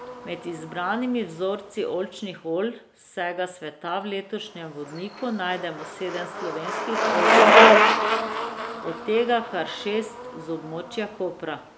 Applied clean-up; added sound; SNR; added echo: none; Bicycle; -5 dB; none.